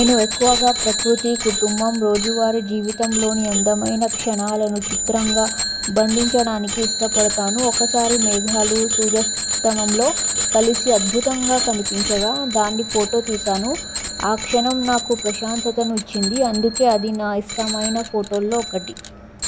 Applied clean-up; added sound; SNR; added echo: none; Bicycle bell; 3 dB; none.